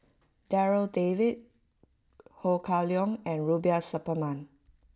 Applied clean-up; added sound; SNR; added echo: none; none; none; none.